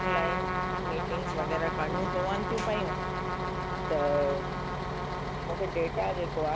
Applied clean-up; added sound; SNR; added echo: none; Bus + Trumpet; -1 dB; none.